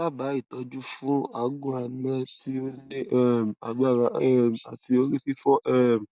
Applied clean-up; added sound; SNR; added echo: neural mask model DeepFilterNet 3.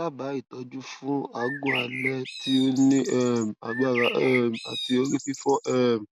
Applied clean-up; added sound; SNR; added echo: none; Bird; 8 dB; none.